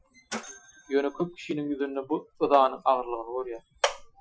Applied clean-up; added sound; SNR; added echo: classical method Wiener filter.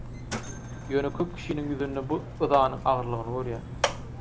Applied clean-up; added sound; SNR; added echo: none; Mechanisms; 6 dB; none.